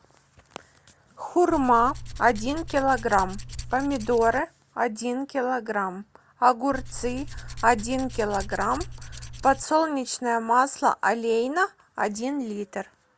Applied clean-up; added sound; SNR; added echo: none; Tools; 11 dB; none.